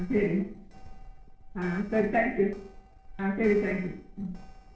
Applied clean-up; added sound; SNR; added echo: neural separator model SepFormer DNS4.